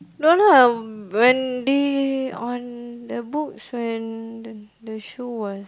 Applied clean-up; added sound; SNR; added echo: none; none; none; none.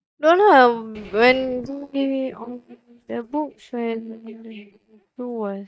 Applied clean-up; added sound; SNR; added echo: neural mask model DeepFilterNet 3.